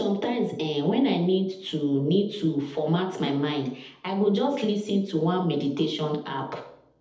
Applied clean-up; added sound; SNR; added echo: none; none; none; reverberation time 0.7 s.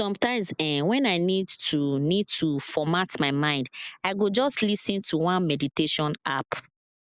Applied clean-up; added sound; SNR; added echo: none; none; none; none.